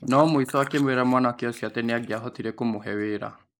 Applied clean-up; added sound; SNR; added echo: neural mask model Resemble Enhance denoiser.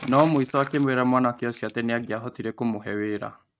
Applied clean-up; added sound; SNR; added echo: neural mask model RNNoise.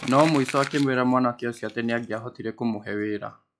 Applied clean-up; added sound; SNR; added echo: classical method log-MMSE.